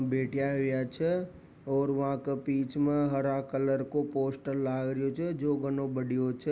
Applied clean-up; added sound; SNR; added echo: none; none; none; none.